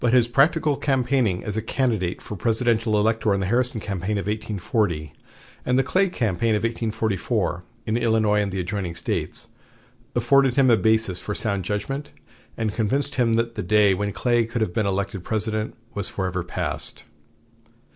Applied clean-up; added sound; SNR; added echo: none; none; none; none.